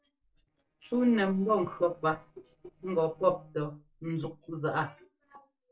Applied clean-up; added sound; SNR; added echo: neural separator model SepFormer DNS4.